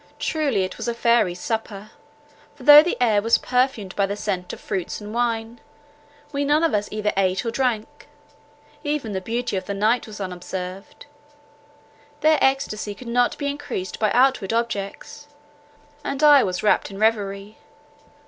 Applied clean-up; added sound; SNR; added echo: none; none; none; none.